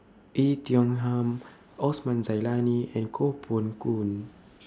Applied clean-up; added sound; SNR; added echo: none; none; none; none.